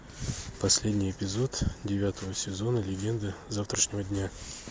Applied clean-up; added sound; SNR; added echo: none; none; none; none.